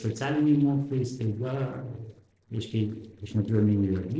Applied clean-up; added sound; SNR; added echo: neural separator model SepFormer DNS4.